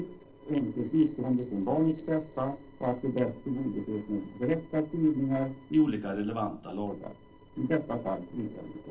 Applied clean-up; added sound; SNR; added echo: neural separator model SepFormer DNS4.